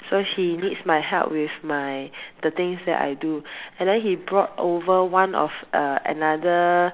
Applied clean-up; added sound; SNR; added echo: none; none; none; none.